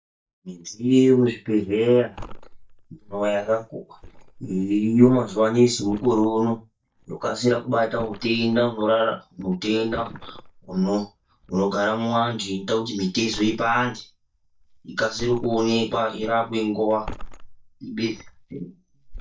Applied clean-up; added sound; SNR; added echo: neural mask model DeepFilterNet 3.